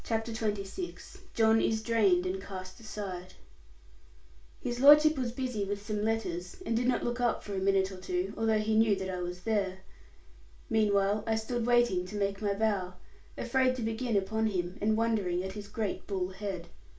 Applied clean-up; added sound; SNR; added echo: none; none; none; reverberation time 0.3 s.